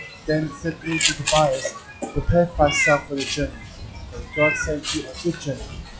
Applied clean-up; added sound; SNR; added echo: classical method log-MMSE.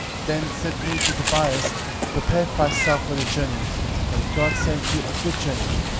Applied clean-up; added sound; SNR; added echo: none; Meow; -1 dB; none.